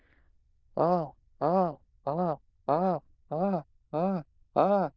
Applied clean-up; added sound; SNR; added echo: neural diffusion model UNIVERSE++.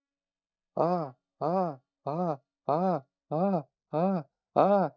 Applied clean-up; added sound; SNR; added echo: neural mask model DeepFilterNet 3.